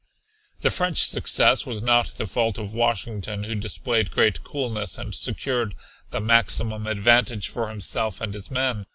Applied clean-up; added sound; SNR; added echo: none; none; none; none.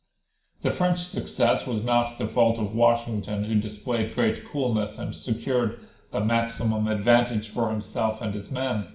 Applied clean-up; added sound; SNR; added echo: none; none; none; reverberation time 0.5 s.